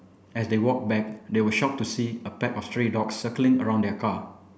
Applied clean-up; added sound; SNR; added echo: none; none; none; none.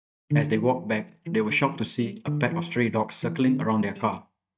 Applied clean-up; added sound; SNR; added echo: neural mask model DeepFilterNet 3.